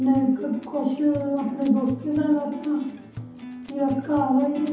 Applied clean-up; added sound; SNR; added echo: none; Acoustic guitar; 14 dB; reverberation time 2.8 s.